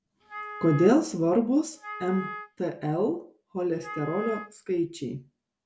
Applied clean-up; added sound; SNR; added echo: none; Wind instrument, woodwind instrument; 13 dB; none.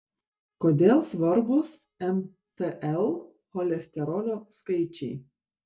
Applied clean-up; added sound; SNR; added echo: neural mask model DeepFilterNet 3.